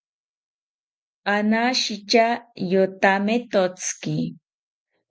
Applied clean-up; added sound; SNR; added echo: none; none; none; none.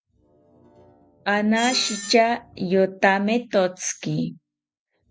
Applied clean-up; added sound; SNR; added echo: none; Screech; 17 dB; none.